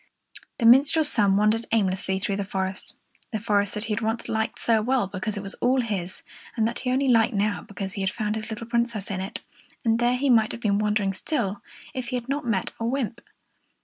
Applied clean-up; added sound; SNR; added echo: none; none; none; none.